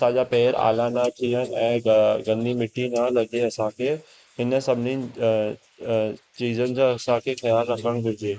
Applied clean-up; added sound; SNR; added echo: neural mask model Resemble Enhance denoiser.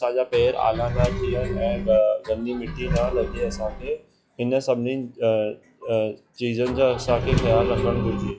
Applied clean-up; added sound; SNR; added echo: classical method log-MMSE.